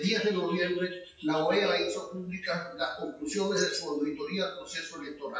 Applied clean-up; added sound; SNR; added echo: classical method WPE with log-MMSE.